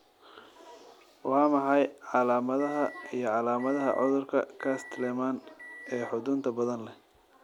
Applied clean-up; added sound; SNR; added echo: none; Microwave oven; 18 dB; none.